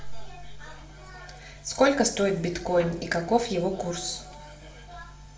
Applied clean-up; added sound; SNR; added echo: none; Guitar; 18 dB; reverberation time 0.4 s.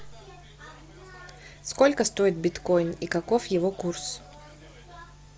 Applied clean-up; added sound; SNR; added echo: none; none; none; none.